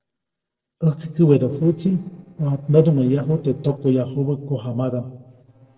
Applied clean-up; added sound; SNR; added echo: neural separator model SepFormer DNS4.